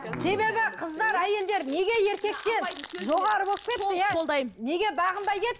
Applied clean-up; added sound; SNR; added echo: none; Crumpling, crinkling; 16 dB; none.